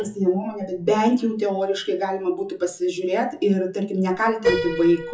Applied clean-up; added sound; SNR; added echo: classical method WPE with log-MMSE.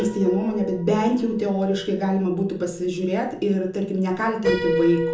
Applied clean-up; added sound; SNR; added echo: none; Piano; 8 dB; reverberation time 0.6 s.